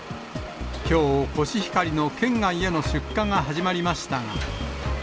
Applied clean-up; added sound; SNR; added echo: none; none; none; none.